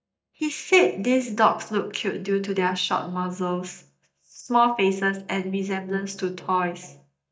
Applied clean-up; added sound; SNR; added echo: neural mask model DeepFilterNet 3.